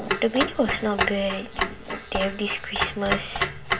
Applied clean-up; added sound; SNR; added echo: none; Clock; 2 dB; reverberation time 0.4 s.